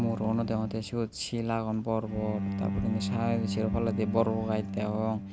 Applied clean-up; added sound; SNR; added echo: none; Bowed string instrument; 4 dB; none.